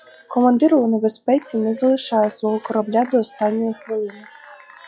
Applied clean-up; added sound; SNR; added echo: classical method log-MMSE.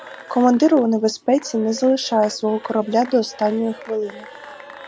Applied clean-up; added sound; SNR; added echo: none; Applause / Cheering / Clapping; 20 dB; none.